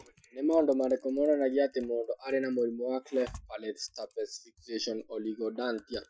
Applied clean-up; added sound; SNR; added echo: classical method Wiener filter.